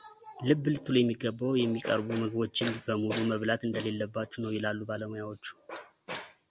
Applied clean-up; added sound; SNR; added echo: none; none; none; none.